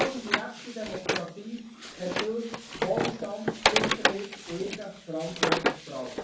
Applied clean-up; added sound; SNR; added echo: none; Wood; -4 dB; reverberation time 0.5 s.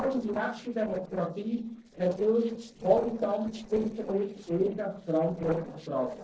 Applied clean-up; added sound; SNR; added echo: neural separator model SepFormer DNS4.